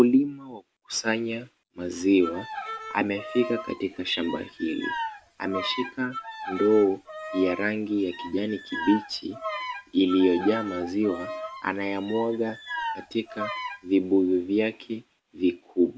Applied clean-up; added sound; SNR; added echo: none; Bowed string instrument; 10 dB; none.